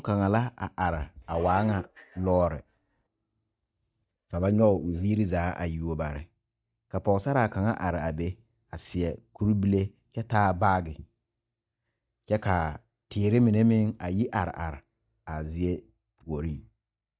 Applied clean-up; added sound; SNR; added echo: neural mask model DeepFilterNet 3.